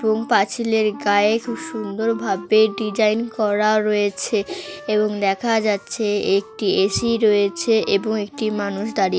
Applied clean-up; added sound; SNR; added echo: none; Wind instrument, woodwind instrument; 18 dB; none.